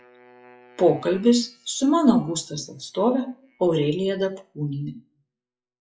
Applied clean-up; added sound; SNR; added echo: classical method WPE with log-MMSE.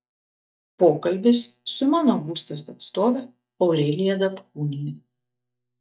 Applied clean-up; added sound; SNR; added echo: neural mask model DeepFilterNet 3.